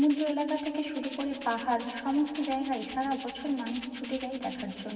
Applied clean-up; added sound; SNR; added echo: none; Rattle (instrument); 16 dB; reverberation time 2.6 s.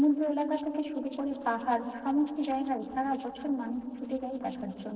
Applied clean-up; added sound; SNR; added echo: neural separator model SepFormer DNS4.